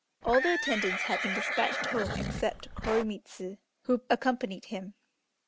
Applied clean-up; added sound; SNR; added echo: none; Livestock, farm animals, working animals; 1 dB; none.